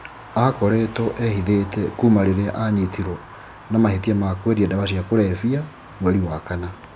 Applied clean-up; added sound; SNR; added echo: none; Traffic noise, roadway noise; 20 dB; none.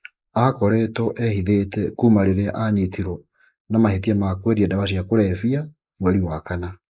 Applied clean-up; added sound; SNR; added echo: neural mask model Resemble Enhance denoiser.